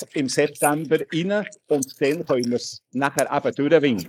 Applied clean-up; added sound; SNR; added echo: neural mask model Resemble Enhance denoiser.